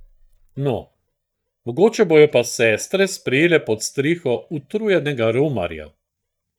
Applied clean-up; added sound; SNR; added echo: neural mask model DeepFilterNet 3.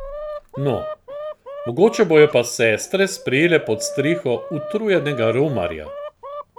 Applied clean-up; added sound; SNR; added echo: none; Chicken, rooster; 12 dB; none.